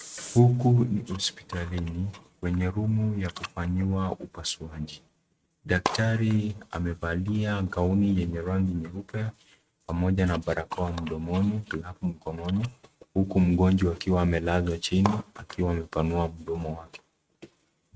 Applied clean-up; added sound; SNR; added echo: neural mask model RNNoise.